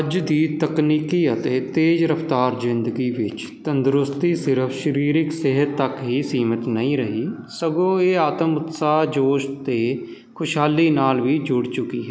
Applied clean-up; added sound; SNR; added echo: none; none; none; none.